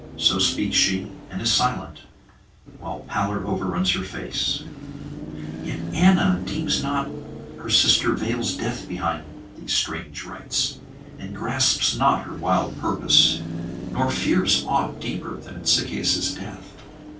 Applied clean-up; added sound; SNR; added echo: none; Car passing by / Traffic noise, roadway noise / Engine; 10 dB; reverberation time 0.2 s.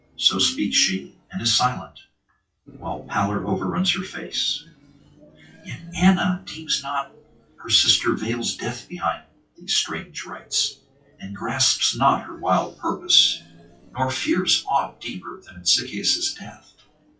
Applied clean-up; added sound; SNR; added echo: classical method WPE with log-MMSE.